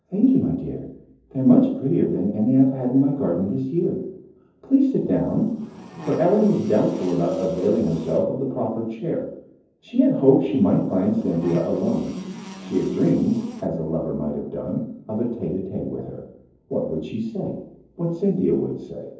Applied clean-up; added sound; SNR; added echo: neural separator model SepFormer DNS4.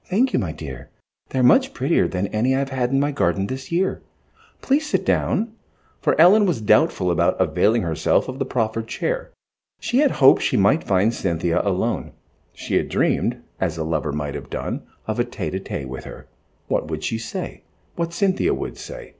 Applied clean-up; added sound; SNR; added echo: none; none; none; none.